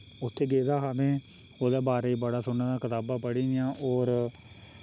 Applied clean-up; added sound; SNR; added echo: none; none; none; none.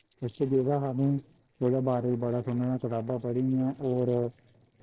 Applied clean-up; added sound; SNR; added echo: neural separator model SepFormer DNS4.